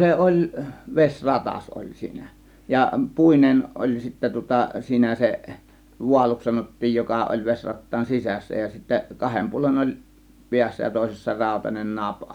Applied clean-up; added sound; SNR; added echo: none; none; none; none.